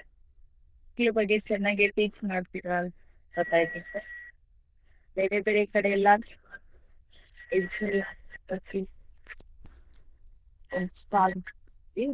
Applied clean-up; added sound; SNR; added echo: neural diffusion model UNIVERSE++.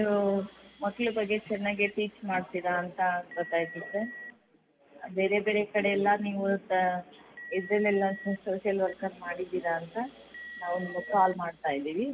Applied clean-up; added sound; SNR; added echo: none; Telephone + Rattle (instrument); 19 dB; none.